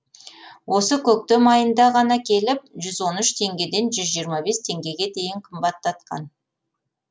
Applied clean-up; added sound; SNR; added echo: none; none; none; none.